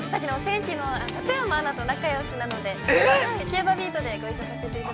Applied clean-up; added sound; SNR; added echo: none; Harp + Wind instrument, woodwind instrument; 13 dB; none.